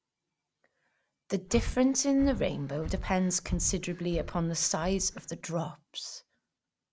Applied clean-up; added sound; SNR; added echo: none; Breathing; 7 dB; none.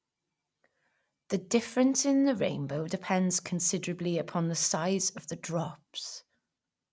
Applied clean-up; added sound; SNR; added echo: none; none; none; none.